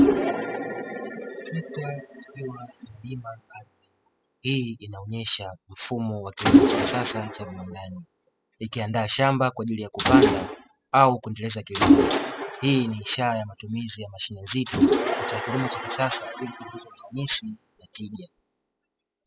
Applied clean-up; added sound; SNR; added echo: classical method spectral subtraction.